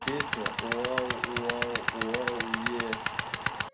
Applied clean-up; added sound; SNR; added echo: none; Tools; -3 dB; reverberation time 0.3 s.